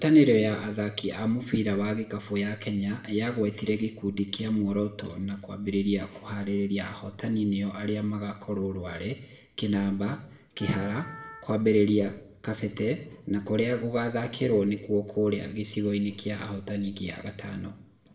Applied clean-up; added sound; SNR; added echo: none; Wind instrument, woodwind instrument; 18 dB; reverberation time 0.5 s.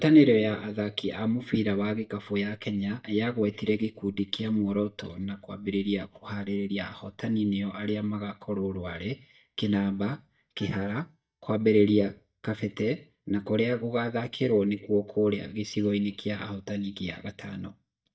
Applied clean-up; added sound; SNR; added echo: neural mask model DeepFilterNet 3.